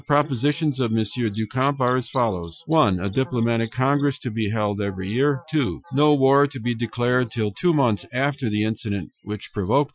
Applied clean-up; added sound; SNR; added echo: classical method Wiener filter.